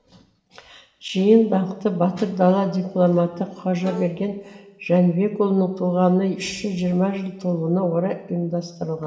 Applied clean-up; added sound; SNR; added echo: none; Bowed string instrument; 19 dB; reverberation time 0.9 s.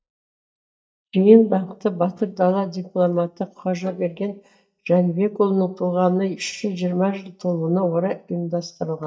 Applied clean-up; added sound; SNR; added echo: neural mask model DeepFilterNet 3.